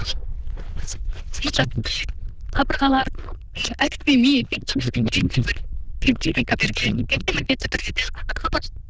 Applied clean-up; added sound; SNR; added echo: neural diffusion model UNIVERSE++.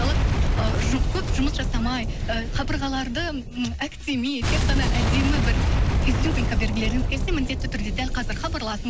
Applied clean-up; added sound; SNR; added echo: none; Boom; -4 dB; none.